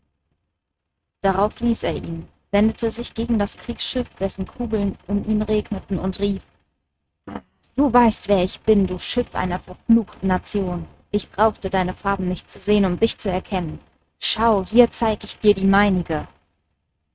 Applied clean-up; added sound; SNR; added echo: neural mask model RNNoise.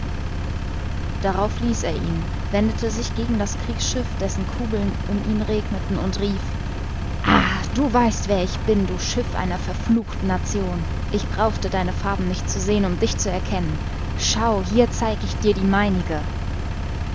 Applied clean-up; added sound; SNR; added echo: none; Engine; 1 dB; none.